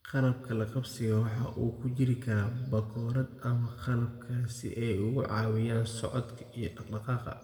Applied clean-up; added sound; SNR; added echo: none; none; none; reverberation time 1.2 s.